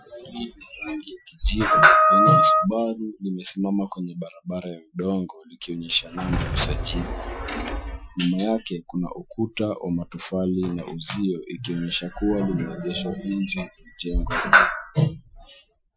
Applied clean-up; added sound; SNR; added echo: classical method Wiener filter.